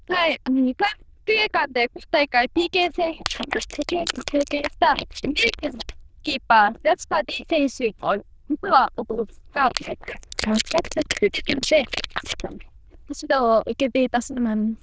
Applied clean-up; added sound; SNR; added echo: neural diffusion model UNIVERSE++.